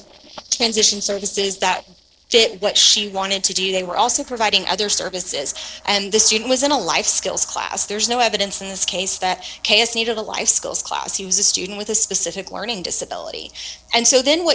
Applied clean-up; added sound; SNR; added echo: neural separator model SepFormer DNS4.